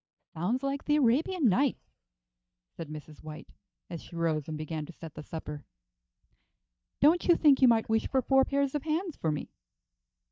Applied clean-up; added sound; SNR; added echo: neural mask model DeepFilterNet 3.